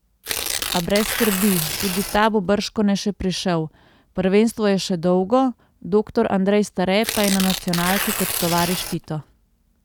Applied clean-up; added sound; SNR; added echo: none; Tearing; 5 dB; none.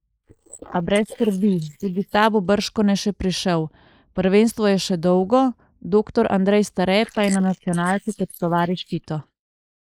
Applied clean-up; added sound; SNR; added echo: neural mask model Resemble Enhance denoiser.